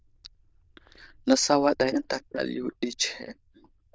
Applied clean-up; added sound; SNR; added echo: neural diffusion model UNIVERSE++.